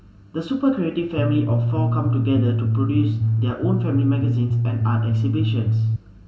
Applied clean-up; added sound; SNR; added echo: none; Bass guitar; -5 dB; reverberation time 0.2 s.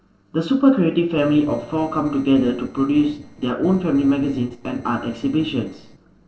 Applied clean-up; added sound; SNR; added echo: neural separator model SepFormer DNS4.